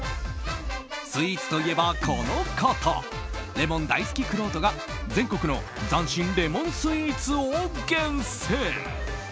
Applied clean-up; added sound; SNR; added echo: none; none; none; none.